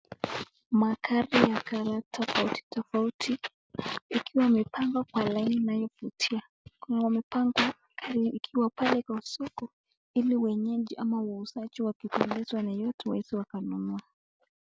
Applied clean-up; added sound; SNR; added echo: none; none; none; none.